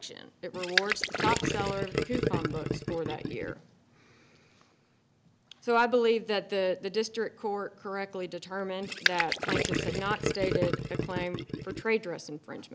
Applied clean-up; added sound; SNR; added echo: none; Gurgling; -1 dB; none.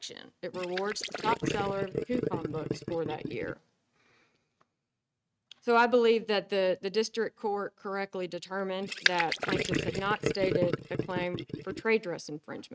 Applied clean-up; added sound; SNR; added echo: neural mask model RNNoise.